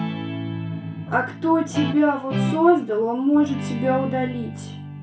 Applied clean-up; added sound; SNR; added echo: none; Guitar; 7 dB; reverberation time 0.3 s.